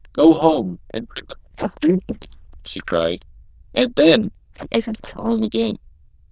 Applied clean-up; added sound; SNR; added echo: neural diffusion model UNIVERSE++.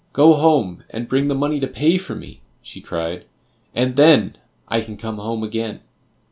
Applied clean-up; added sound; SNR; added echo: none; none; none; none.